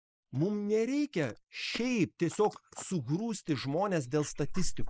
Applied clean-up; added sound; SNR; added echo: neural mask model Resemble Enhance denoiser.